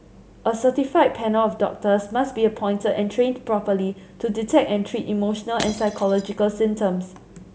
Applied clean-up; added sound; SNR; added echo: none; Shatter / Crushing; 16 dB; none.